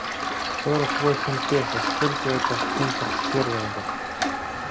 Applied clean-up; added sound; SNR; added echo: none; Toilet flush; -2 dB; none.